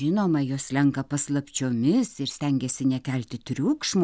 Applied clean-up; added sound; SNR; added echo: none; none; none; none.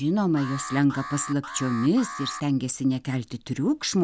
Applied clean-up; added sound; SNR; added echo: none; Alarm; 14 dB; none.